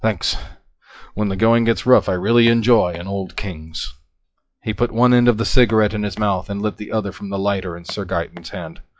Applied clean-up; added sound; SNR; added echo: classical method log-MMSE.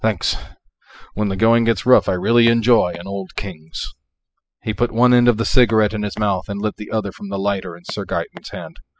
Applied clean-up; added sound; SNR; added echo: classical method spectral subtraction.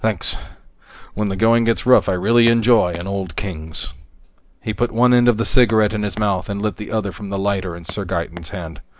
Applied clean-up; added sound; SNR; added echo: none; Walk, footsteps; 18 dB; none.